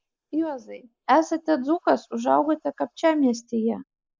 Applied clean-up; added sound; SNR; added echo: neural mask model Resemble Enhance denoiser.